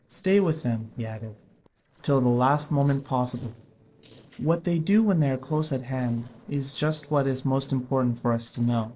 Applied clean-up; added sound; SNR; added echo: neural separator model SepFormer DNS4.